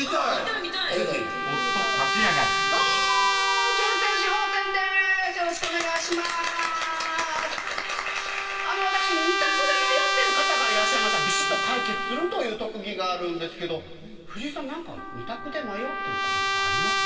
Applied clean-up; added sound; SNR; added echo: none; Trumpet; -1 dB; reverberation time 2.4 s.